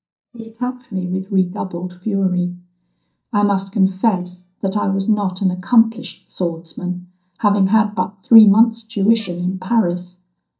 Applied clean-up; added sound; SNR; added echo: neural mask model DeepFilterNet 3.